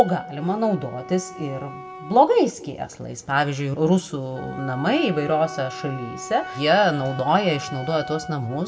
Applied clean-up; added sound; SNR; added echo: none; Wind instrument, woodwind instrument; 14 dB; reverberation time 0.8 s.